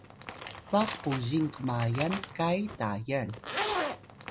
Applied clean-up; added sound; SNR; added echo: none; Zipper (clothing); 6 dB; none.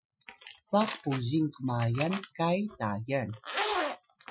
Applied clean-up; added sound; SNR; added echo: classical method Wiener filter.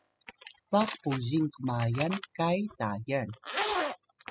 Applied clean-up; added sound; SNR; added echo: classical method spectral subtraction.